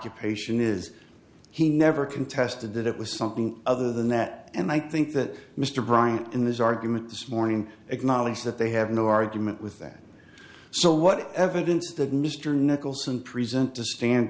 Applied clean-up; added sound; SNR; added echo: none; none; none; none.